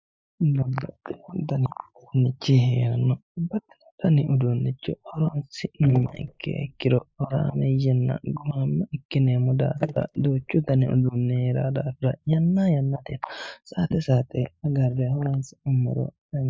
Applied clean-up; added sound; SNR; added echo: neural mask model Resemble Enhance denoiser.